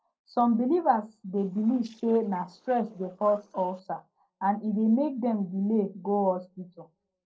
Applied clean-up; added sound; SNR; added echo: neural separator model SepFormer DNS4.